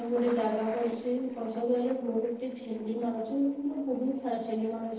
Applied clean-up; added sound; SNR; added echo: neural separator model SepFormer DNS4.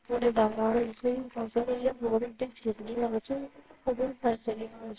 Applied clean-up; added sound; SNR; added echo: neural separator model SepFormer WHAMR!.